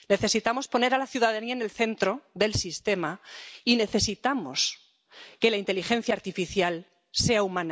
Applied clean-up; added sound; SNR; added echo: none; none; none; none.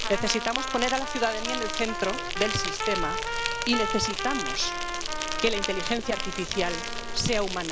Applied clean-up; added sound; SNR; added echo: none; Insect + Trumpet; 0 dB; none.